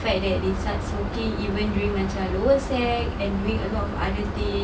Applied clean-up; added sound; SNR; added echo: none; none; none; none.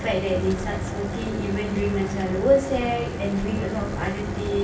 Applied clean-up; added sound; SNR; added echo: none; Bicycle; 14 dB; reverberation time 1.0 s.